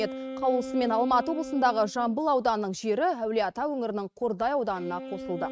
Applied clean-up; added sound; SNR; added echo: neural mask model RNNoise.